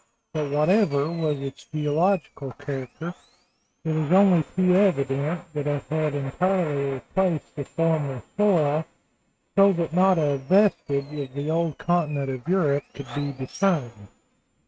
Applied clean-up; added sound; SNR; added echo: neural mask model RNNoise.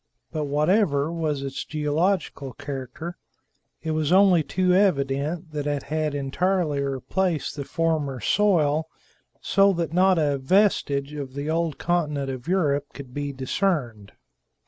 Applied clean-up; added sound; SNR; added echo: none; none; none; none.